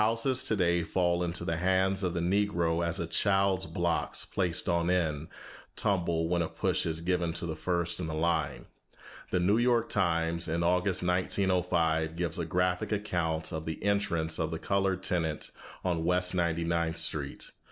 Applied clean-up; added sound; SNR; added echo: none; none; none; none.